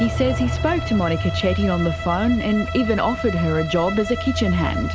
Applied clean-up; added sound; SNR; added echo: none; Bowed string instrument; 10 dB; none.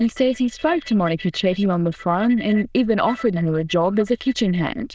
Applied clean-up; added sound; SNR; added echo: neural diffusion model UNIVERSE++.